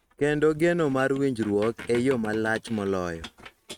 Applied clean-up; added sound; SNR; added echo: neural mask model RNNoise.